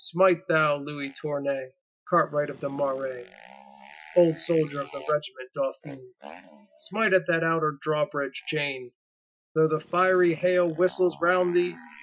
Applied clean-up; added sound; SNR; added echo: classical method Wiener filter.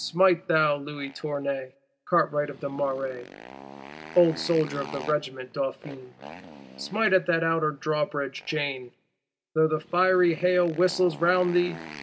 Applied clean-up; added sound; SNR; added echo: none; Motorcycle; 18 dB; none.